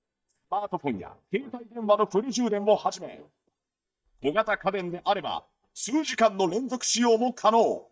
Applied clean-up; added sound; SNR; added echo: neural mask model DeepFilterNet 3.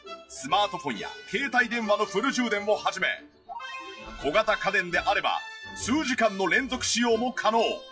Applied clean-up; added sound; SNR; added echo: classical method WPE with log-MMSE.